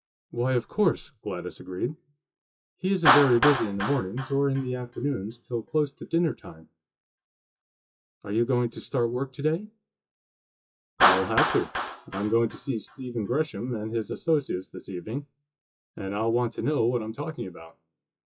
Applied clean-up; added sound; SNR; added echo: classical method WPE with log-MMSE.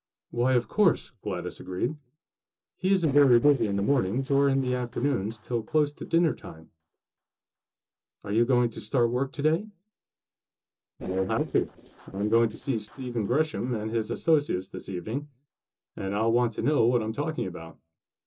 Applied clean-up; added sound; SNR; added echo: neural separator model SepFormer DNS4.